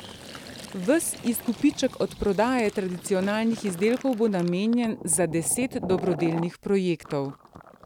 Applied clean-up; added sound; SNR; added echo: none; Fill (with liquid); 15 dB; none.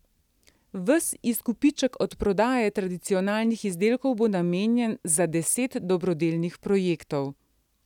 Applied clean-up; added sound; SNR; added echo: none; none; none; none.